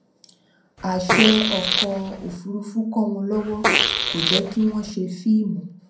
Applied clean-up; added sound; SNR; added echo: none; Fart; -1 dB; reverberation time 0.6 s.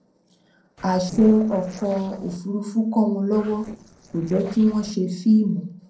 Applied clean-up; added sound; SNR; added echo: neural separator model SepFormer DNS4.